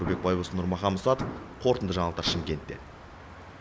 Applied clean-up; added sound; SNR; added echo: none; Explosion; 11 dB; none.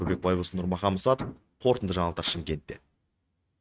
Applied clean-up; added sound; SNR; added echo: neural mask model RNNoise.